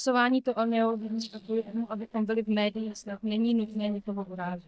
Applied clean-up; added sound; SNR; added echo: neural mask model DeepFilterNet 3.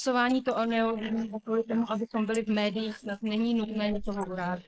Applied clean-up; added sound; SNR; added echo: neural mask model Resemble Enhance denoiser.